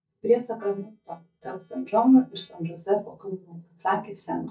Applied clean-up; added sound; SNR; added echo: neural mask model DeepFilterNet 3.